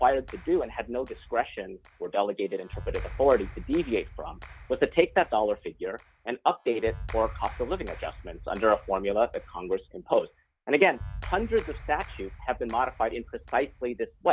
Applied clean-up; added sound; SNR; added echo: none; Clapping; 14 dB; none.